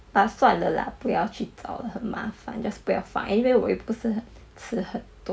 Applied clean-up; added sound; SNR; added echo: none; none; none; none.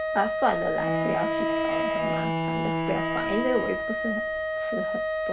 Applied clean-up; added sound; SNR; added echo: none; Bowed string instrument + Wind instrument, woodwind instrument; -3 dB; none.